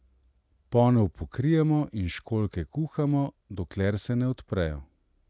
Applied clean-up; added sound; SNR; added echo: none; none; none; none.